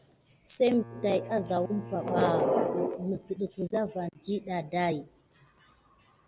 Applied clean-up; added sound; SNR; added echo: none; Bowed string instrument; 14 dB; none.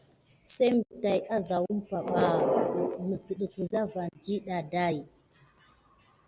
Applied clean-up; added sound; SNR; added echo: none; none; none; none.